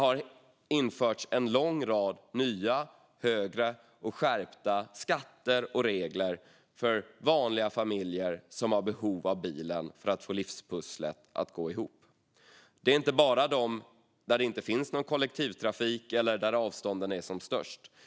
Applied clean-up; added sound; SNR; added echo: none; none; none; none.